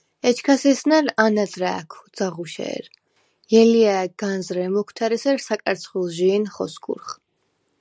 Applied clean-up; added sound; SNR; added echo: none; none; none; none.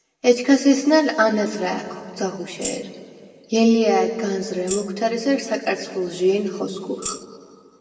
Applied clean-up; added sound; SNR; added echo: none; Tambourine; 13 dB; reverberation time 1.9 s.